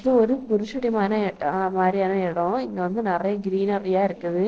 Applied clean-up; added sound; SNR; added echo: neural separator model SepFormer DNS4.